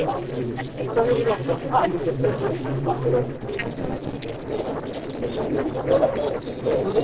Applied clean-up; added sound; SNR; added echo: neural separator model SepFormer DNS4.